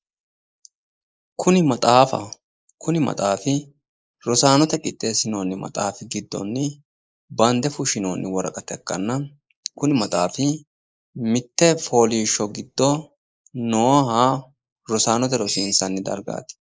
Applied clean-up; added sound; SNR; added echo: neural mask model Resemble Enhance denoiser.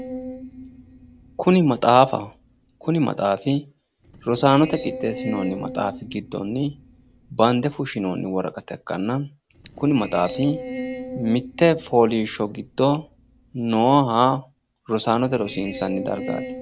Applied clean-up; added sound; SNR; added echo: none; Screech; 13 dB; none.